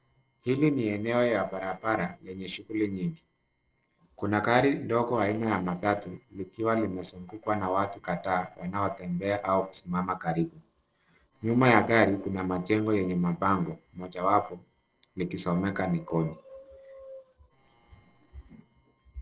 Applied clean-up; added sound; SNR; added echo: neural separator model SepFormer DNS4.